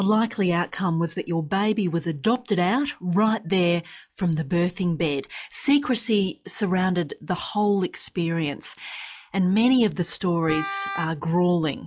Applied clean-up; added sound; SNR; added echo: classical method log-MMSE.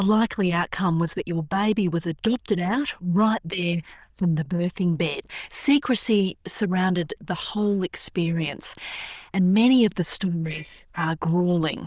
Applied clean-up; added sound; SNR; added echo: neural diffusion model UNIVERSE++.